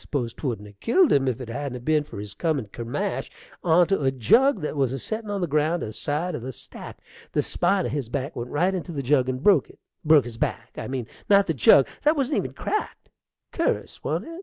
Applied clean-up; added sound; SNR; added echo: none; none; none; none.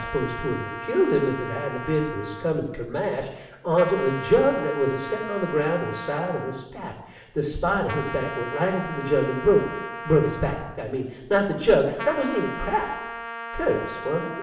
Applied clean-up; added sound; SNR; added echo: none; Trumpet; 11 dB; reverberation time 0.9 s.